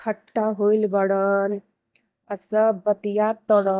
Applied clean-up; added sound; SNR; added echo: neural mask model DeepFilterNet 3.